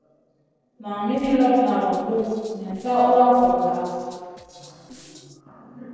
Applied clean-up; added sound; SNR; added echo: neural separator model SepFormer DNS4.